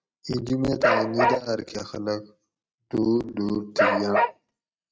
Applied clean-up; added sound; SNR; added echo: neural mask model RNNoise.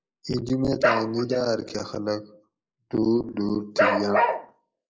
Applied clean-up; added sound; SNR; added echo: neural mask model Resemble Enhance denoiser.